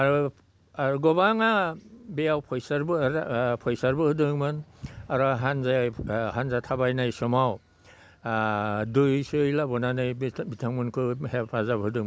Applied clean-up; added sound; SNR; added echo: none; none; none; none.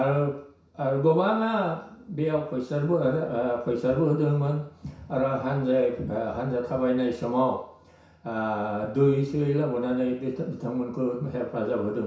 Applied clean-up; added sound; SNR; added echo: none; none; none; reverberation time 0.6 s.